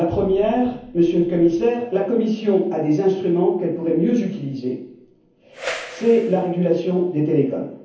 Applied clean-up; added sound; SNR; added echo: none; Whoosh, swoosh, swish; 13 dB; reverberation time 0.7 s.